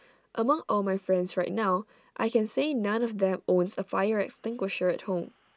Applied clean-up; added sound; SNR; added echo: none; none; none; none.